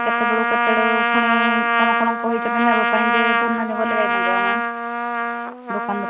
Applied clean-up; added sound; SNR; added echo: none; Trumpet; -4 dB; none.